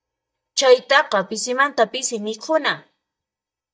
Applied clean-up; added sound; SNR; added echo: neural mask model DeepFilterNet 3.